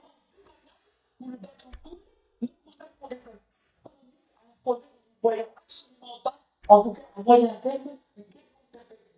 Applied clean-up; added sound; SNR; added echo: neural mask model DeepFilterNet 3.